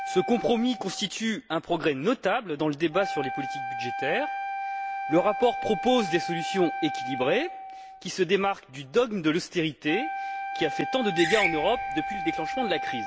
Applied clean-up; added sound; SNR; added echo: none; Wind instrument, woodwind instrument + Screech; 6 dB; none.